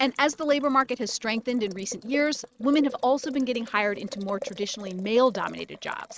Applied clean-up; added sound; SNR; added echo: neural mask model RNNoise.